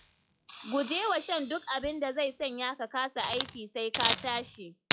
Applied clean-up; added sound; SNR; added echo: classical method log-MMSE.